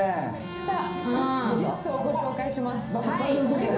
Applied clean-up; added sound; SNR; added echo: none; Bowed string instrument; 15 dB; reverberation time 0.6 s.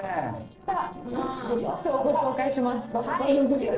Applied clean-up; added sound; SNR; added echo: neural separator model SepFormer DNS4.